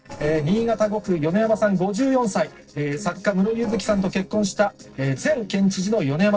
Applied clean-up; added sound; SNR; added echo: neural separator model SepFormer DNS4.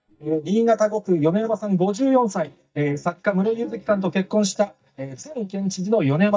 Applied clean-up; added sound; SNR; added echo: neural mask model DeepFilterNet 3.